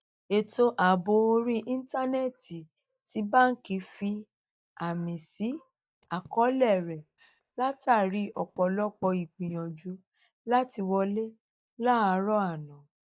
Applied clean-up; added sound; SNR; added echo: neural mask model DeepFilterNet 3.